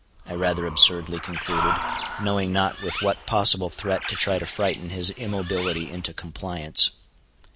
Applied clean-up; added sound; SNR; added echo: none; Breathing + Bird; 8 dB; none.